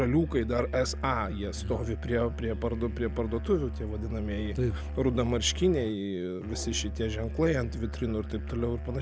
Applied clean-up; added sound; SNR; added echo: none; Musical instrument; 6 dB; none.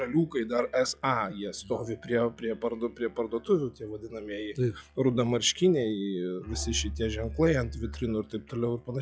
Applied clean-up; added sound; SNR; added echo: classical method log-MMSE.